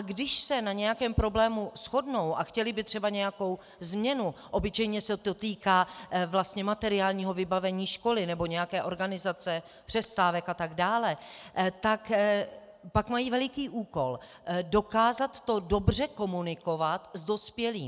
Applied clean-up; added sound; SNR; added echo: none; none; none; none.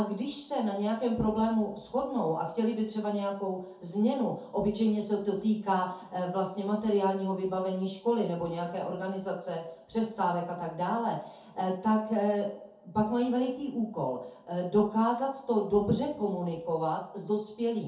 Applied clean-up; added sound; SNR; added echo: none; none; none; reverberation time 0.5 s.